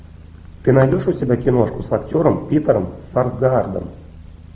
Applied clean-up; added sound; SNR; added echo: none; none; none; none.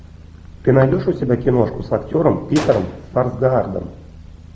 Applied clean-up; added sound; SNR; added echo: none; Gunshot, gunfire; 19 dB; none.